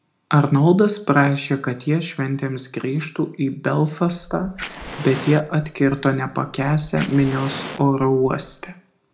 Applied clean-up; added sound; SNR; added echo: none; Fire; 15 dB; reverberation time 0.3 s.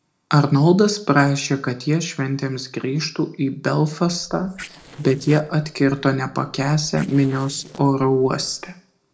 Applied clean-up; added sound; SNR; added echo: neural separator model SepFormer DNS4.